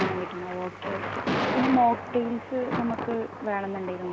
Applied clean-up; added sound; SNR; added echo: none; Thunder; 3 dB; none.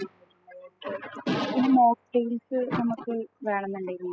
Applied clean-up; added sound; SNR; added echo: classical method spectral subtraction.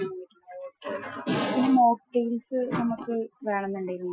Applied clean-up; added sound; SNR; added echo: classical method Wiener filter.